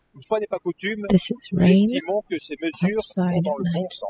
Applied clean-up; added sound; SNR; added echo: classical method spectral subtraction.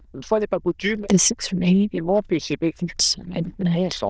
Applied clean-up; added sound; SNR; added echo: neural diffusion model UNIVERSE++.